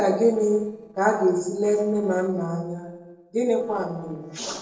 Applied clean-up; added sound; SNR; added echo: neural separator model SepFormer DNS4.